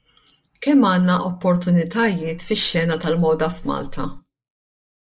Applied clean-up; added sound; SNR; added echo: neural mask model Resemble Enhance denoiser.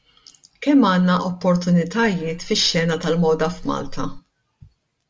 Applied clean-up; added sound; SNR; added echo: none; Breathing; 13 dB; none.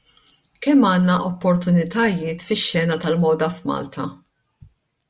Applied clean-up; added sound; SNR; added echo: none; none; none; none.